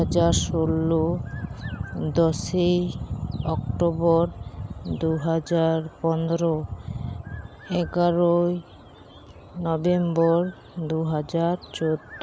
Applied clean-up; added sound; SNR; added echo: none; none; none; none.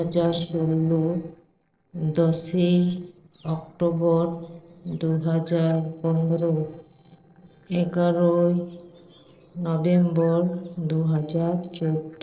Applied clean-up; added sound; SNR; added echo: neural separator model SepFormer DNS4.